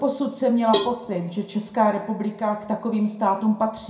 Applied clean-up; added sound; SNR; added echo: none; Cowbell; 5 dB; reverberation time 0.5 s.